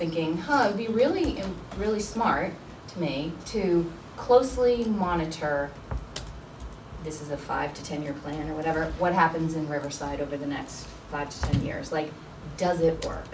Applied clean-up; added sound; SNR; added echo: none; none; none; none.